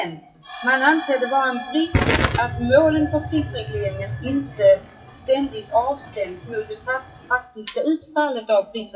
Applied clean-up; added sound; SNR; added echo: classical method WPE with log-MMSE.